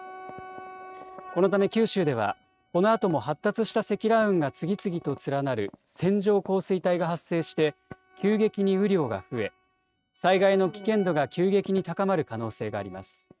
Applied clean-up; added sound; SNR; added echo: neural mask model RNNoise.